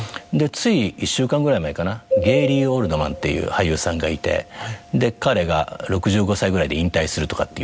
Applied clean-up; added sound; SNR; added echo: none; none; none; none.